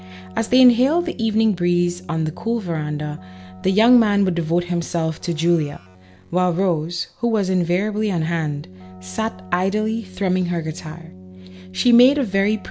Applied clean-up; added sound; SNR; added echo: none; Keyboard (musical); 19 dB; none.